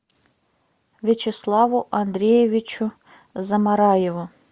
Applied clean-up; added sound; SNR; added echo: none; none; none; none.